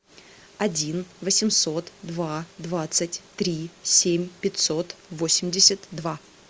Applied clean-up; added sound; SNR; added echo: none; none; none; none.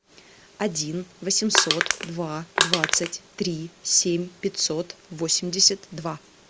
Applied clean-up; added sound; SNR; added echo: none; Crushing; -3 dB; none.